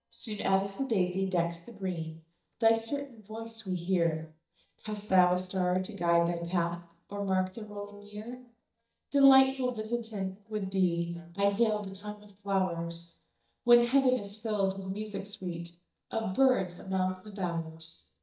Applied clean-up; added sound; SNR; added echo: neural mask model DeepFilterNet 3.